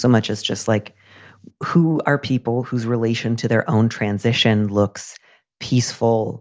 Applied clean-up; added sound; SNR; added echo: none; none; none; none.